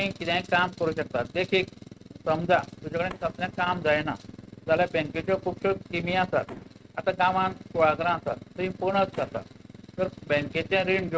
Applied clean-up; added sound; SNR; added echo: neural mask model RNNoise.